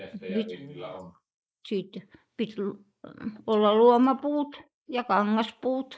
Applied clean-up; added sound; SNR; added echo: neural mask model Resemble Enhance denoiser.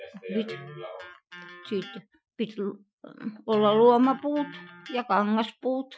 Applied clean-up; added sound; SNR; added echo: classical method Wiener filter.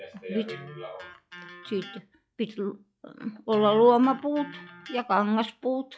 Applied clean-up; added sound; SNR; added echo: classical method log-MMSE.